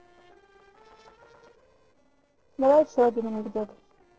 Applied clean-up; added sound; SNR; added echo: neural separator model SepFormer DNS4.